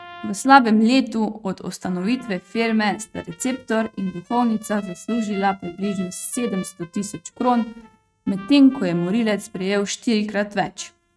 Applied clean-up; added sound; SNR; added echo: neural mask model RNNoise.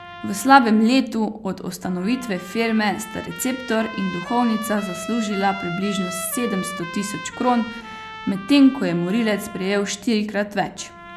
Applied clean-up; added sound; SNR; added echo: none; Trumpet; 14 dB; none.